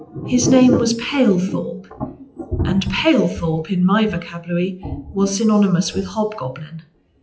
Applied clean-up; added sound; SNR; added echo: classical method WPE with log-MMSE.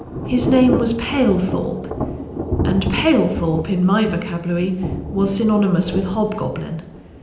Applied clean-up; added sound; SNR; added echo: none; Thunder / Rain; 6 dB; reverberation time 0.8 s.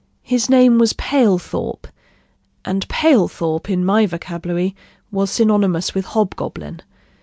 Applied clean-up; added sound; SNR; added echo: none; none; none; none.